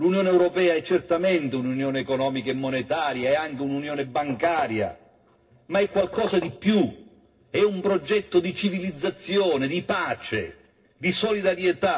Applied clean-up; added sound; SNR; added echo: neural separator model SepFormer DNS4.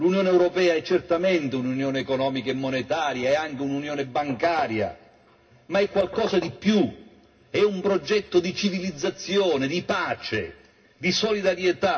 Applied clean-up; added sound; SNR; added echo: none; Knock; 12 dB; reverberation time 0.4 s.